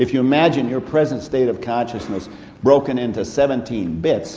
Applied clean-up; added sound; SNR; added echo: none; none; none; none.